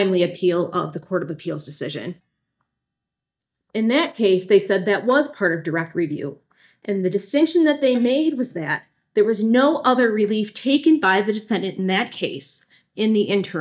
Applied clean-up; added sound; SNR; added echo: neural mask model DeepFilterNet 3.